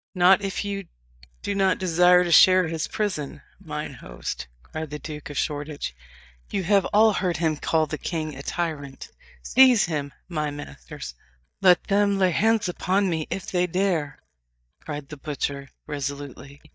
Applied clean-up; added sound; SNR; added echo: neural mask model DeepFilterNet 3.